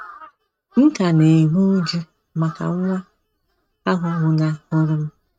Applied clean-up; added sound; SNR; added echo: neural mask model RNNoise.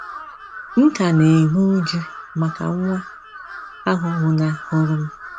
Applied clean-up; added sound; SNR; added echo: none; Crow; 15 dB; none.